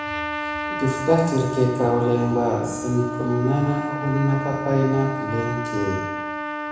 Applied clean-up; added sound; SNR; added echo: none; Trumpet; 6 dB; reverberation time 1.0 s.